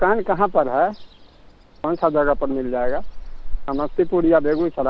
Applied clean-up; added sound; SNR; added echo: none; Ocean; 6 dB; none.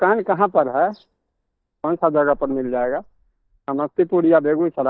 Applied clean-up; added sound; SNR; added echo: neural mask model DeepFilterNet 3.